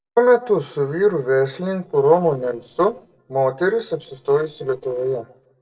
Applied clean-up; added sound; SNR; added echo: neural separator model SepFormer DNS4.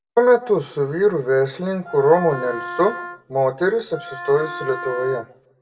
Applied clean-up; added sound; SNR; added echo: none; Wind instrument, woodwind instrument; 12 dB; reverberation time 0.6 s.